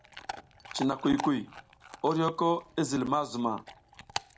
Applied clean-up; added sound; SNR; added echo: none; Chewing, mastication / Dog; 13 dB; none.